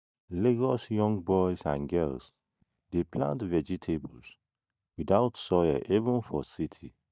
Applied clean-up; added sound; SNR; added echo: neural mask model DeepFilterNet 3.